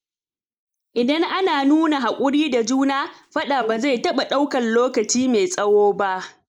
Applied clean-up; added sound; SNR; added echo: neural mask model Resemble Enhance denoiser.